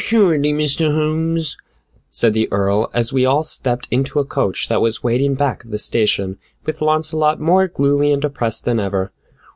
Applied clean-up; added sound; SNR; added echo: none; none; none; none.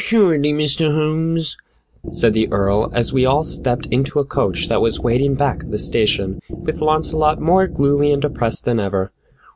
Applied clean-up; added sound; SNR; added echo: none; Wind instrument, woodwind instrument; 10 dB; none.